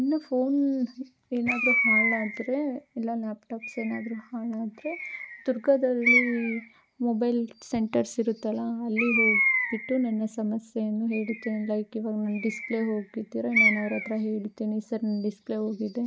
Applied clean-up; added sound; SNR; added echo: none; Bird; 3 dB; none.